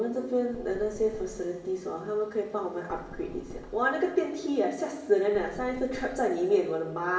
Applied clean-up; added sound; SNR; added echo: none; Knock; 19 dB; reverberation time 1.1 s.